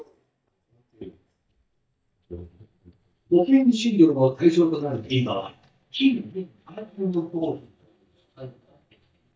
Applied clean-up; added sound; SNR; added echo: neural mask model DeepFilterNet 3.